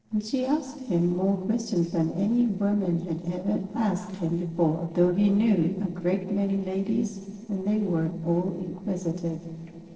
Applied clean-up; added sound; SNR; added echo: neural separator model SepFormer DNS4.